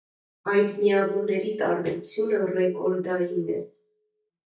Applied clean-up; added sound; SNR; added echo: neural mask model DeepFilterNet 3.